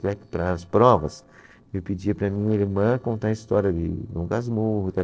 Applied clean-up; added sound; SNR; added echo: neural separator model SepFormer DNS4.